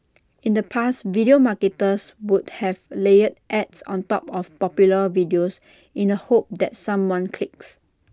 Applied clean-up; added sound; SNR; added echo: none; none; none; none.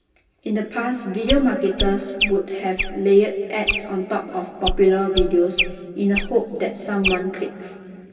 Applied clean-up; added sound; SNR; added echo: none; Chirp, tweet; 5 dB; reverberation time 2.5 s.